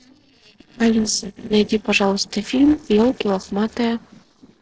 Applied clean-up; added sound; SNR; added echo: neural separator model SepFormer DNS4.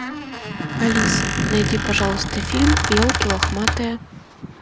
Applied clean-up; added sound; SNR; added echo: none; Squeak; 0 dB; none.